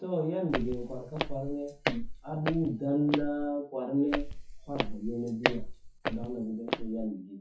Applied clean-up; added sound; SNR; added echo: classical method WPE with log-MMSE.